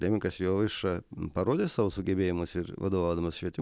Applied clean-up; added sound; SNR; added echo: none; none; none; none.